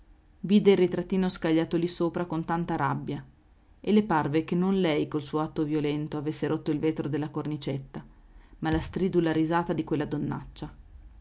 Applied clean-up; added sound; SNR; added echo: none; Thump, thud; 15 dB; none.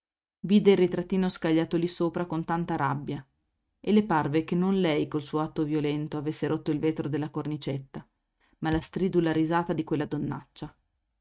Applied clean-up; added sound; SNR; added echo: neural mask model RNNoise.